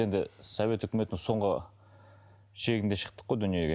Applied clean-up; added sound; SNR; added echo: none; none; none; none.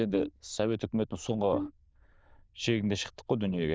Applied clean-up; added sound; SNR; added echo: neural diffusion model UNIVERSE++.